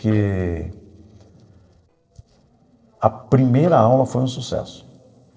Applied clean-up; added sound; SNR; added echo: neural separator model SepFormer DNS4.